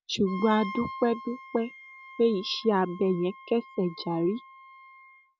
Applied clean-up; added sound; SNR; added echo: none; Wind instrument, woodwind instrument; 15 dB; none.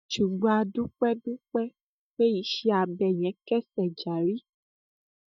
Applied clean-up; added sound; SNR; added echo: neural mask model DeepFilterNet 3.